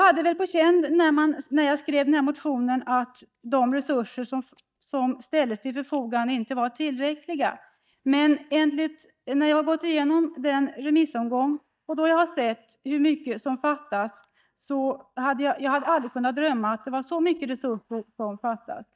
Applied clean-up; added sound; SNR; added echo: neural mask model DeepFilterNet 3.